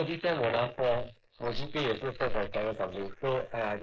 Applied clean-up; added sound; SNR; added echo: neural mask model Resemble Enhance denoiser.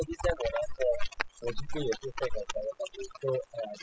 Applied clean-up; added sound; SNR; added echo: classical method spectral subtraction.